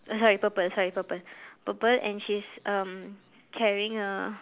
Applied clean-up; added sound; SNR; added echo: none; none; none; none.